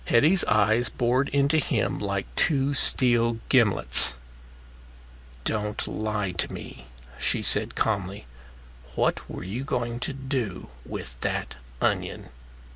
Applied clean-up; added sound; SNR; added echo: none; none; none; none.